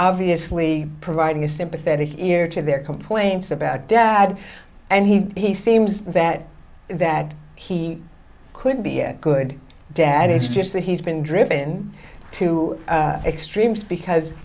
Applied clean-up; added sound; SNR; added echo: none; none; none; none.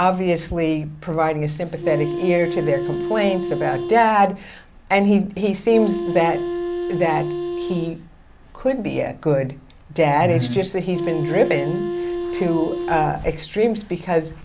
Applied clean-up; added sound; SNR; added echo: none; Wind instrument, woodwind instrument; 6 dB; none.